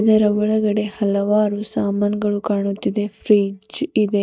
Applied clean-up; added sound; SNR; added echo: neural mask model DeepFilterNet 3.